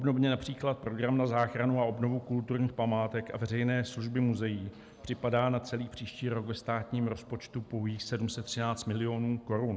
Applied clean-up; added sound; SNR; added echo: none; none; none; none.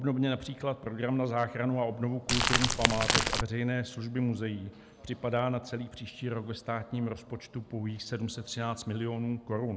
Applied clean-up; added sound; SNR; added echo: none; Crumpling, crinkling / Crackle; -5 dB; none.